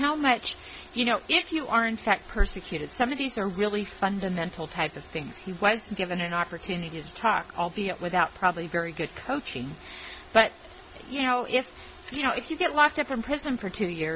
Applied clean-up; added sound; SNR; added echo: none; none; none; none.